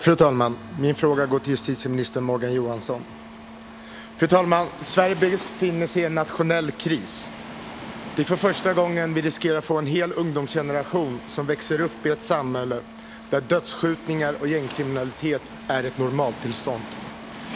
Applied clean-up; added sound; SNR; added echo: none; Waves, surf + Wind instrument, woodwind instrument; 15 dB; none.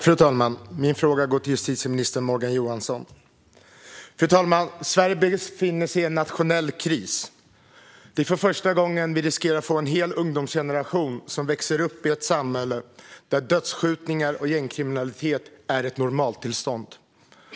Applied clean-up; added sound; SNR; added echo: none; none; none; none.